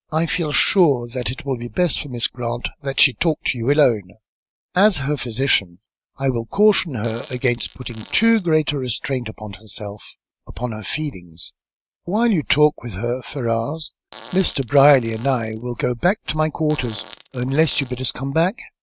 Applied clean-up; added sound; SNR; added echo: neural mask model RNNoise.